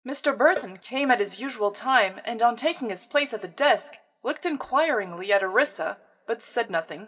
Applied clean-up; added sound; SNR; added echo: neural mask model DeepFilterNet 3.